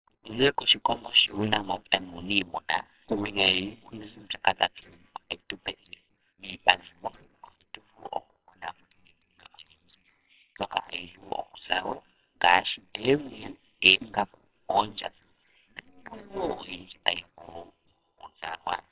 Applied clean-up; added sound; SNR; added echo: neural separator model SepFormer WHAMR!.